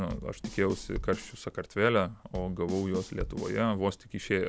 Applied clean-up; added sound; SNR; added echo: none; Bass drum / Snare drum / Drum kit; 11 dB; none.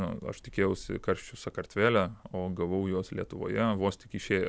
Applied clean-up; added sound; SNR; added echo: none; none; none; none.